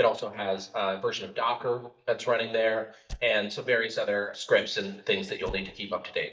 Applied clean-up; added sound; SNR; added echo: neural mask model DeepFilterNet 3.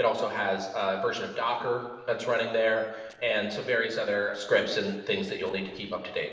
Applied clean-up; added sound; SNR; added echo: neural separator model SepFormer DNS4.